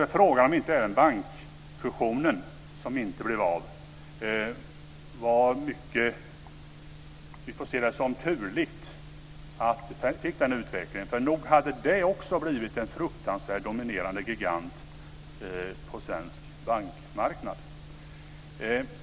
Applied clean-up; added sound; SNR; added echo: none; none; none; none.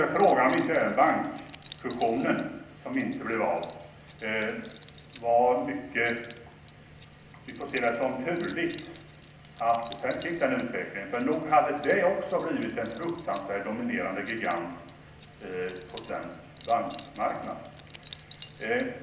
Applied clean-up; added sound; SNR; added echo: none; Keys jangling; 16 dB; reverberation time 0.8 s.